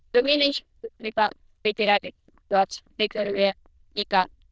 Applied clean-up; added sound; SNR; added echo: neural diffusion model UNIVERSE++.